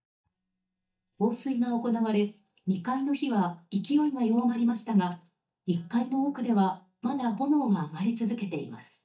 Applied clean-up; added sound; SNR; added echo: neural mask model DeepFilterNet 3.